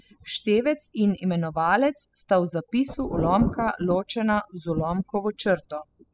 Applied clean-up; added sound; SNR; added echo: classical method spectral subtraction.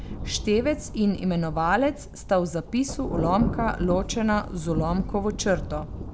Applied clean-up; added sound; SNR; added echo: none; Thunder; 7 dB; none.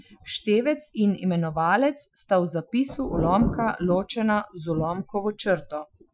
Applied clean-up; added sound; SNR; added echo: classical method Wiener filter.